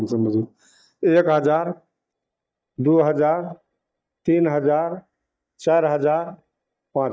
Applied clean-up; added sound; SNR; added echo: neural mask model DeepFilterNet 3.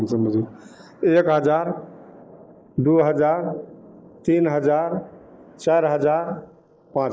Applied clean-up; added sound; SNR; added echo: neural mask model Resemble Enhance denoiser.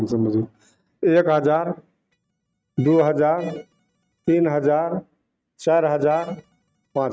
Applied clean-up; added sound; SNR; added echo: neural mask model RNNoise.